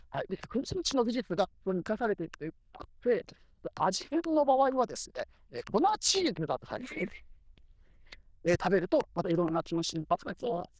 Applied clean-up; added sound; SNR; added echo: neural diffusion model UNIVERSE++.